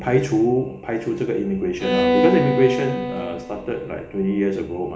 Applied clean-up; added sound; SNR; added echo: none; Bowed string instrument; 1 dB; none.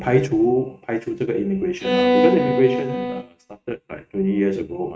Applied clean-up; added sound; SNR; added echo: neural mask model RNNoise.